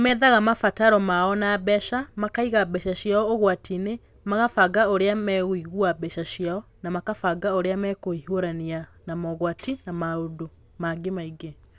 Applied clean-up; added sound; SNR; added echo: none; Tambourine; 17 dB; none.